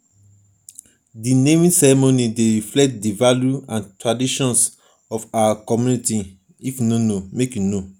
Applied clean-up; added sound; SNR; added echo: none; none; none; none.